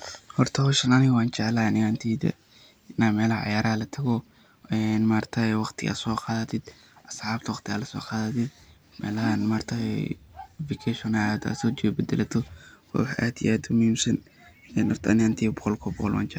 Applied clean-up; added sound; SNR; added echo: none; none; none; none.